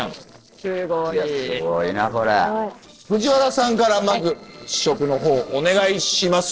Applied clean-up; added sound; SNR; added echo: neural separator model SepFormer DNS4.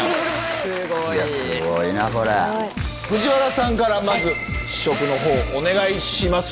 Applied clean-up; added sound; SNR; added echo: none; Tools; 11 dB; none.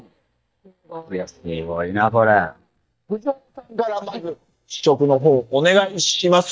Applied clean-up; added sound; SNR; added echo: neural mask model DeepFilterNet 3.